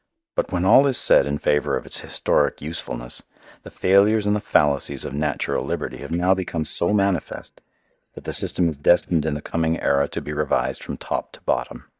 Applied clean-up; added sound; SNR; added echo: neural mask model DeepFilterNet 3.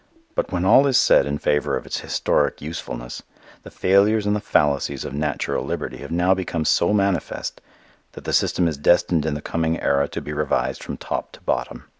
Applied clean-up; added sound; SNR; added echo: none; none; none; none.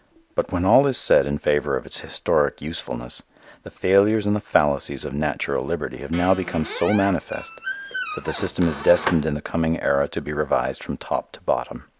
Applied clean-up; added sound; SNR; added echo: none; Squeak; 9 dB; none.